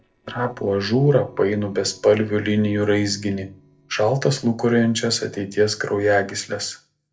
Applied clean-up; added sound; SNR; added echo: neural separator model SepFormer DNS4.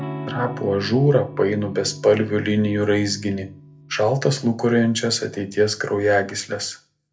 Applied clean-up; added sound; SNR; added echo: none; Electric guitar / Strum; 16 dB; reverberation time 0.3 s.